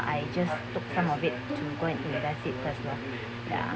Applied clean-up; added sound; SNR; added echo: none; Bowed string instrument; 12 dB; none.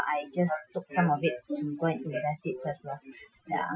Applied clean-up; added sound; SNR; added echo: classical method Wiener filter.